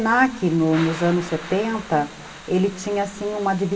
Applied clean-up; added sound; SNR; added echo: none; Thunder / Rain; 16 dB; reverberation time 1.4 s.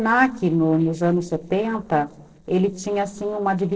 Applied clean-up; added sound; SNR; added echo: neural separator model SepFormer DNS4.